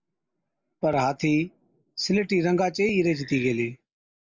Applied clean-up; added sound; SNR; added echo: neural mask model Resemble Enhance denoiser.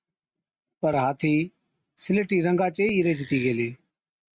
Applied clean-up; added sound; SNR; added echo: neural mask model RNNoise.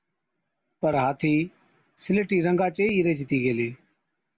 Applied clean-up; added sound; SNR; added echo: none; none; none; none.